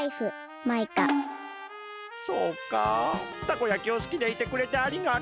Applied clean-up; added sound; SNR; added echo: none; Trumpet; 14 dB; none.